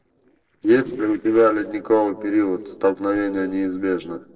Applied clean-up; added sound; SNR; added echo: neural separator model SepFormer DNS4.